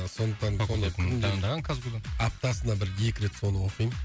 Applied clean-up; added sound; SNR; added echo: none; none; none; none.